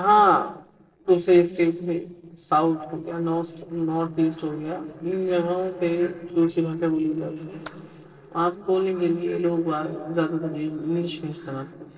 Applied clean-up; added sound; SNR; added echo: neural separator model SepFormer DNS4.